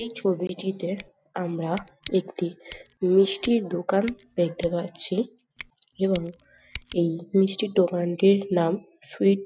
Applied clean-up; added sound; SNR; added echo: none; Scissors; 15 dB; none.